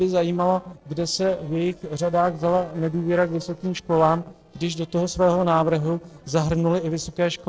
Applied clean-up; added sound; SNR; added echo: neural separator model SepFormer DNS4.